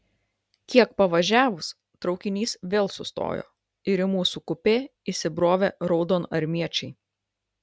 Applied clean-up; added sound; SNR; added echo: none; none; none; none.